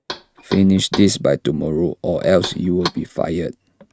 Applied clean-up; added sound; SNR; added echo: neural mask model RNNoise.